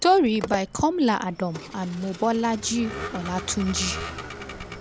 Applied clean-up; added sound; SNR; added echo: none; Vehicle; 11 dB; none.